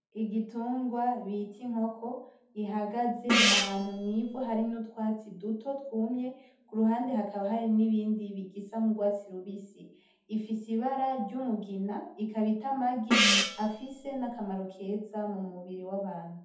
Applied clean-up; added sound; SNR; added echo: none; Gong; -4 dB; reverberation time 0.6 s.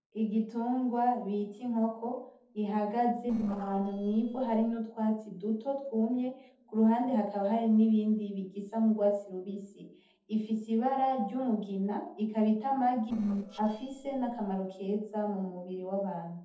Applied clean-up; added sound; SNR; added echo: neural separator model SepFormer DNS4.